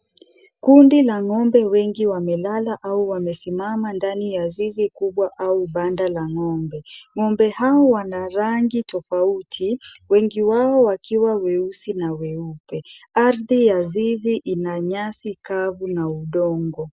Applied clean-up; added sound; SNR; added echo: none; none; none; none.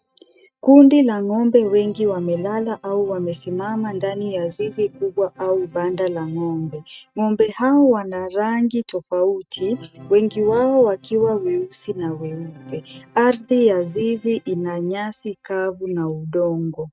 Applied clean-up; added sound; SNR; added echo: neural mask model RNNoise.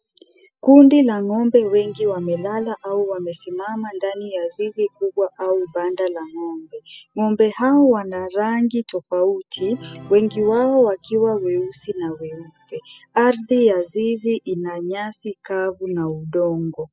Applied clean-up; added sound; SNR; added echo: classical method spectral subtraction.